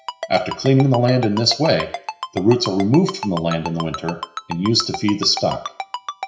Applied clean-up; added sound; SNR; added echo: none; Ringtone; 11 dB; reverberation time 0.5 s.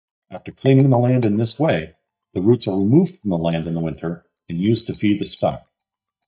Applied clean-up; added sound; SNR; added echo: neural mask model DeepFilterNet 3.